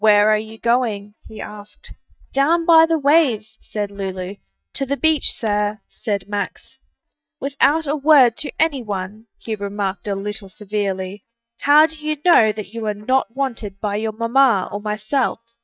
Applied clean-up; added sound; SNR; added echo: neural mask model DeepFilterNet 3.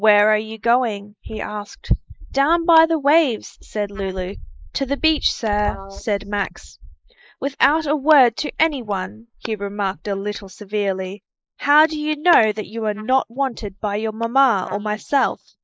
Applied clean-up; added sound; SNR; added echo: neural mask model Resemble Enhance denoiser.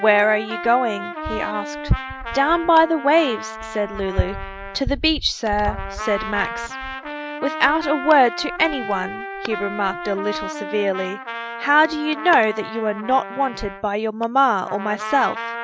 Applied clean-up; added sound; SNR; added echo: none; Trumpet; 10 dB; none.